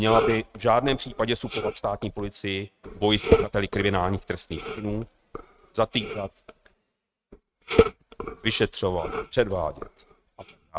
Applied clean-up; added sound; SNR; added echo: neural mask model RNNoise.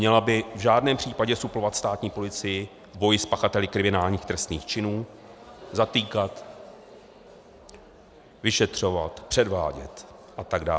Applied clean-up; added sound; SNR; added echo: none; none; none; none.